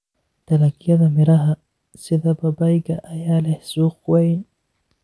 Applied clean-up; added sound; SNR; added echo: none; none; none; none.